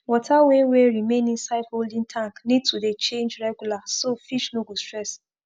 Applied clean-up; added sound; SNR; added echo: none; none; none; none.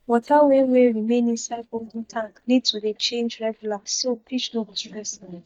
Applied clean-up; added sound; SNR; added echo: neural mask model DeepFilterNet 3.